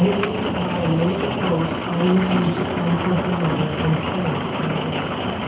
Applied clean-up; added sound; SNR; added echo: none; Rain; 1 dB; reverberation time 0.6 s.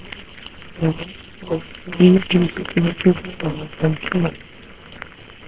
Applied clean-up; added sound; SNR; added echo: neural separator model SepFormer WHAMR!.